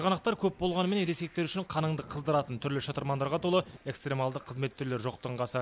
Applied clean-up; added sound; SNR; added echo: none; none; none; none.